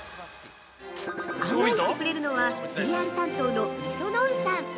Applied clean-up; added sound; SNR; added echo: none; none; none; none.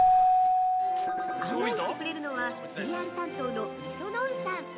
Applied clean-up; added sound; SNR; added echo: none; Keyboard (musical); -5 dB; none.